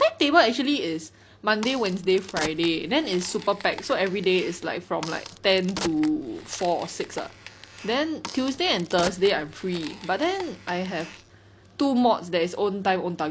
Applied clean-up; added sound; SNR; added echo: none; Crack; 14 dB; none.